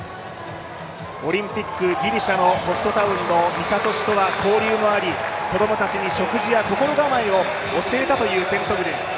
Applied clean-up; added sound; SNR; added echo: none; none; none; none.